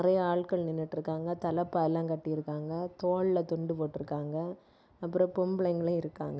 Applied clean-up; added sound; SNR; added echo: none; none; none; none.